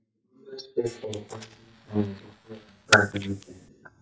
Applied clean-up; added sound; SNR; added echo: neural mask model DeepFilterNet 3.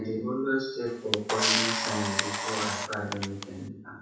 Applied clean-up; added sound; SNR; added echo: none; Camera; -1 dB; reverberation time 0.7 s.